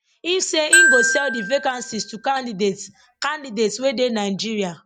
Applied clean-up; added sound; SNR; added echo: none; Glockenspiel; -1 dB; none.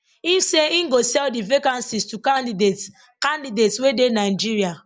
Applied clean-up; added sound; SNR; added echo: none; none; none; none.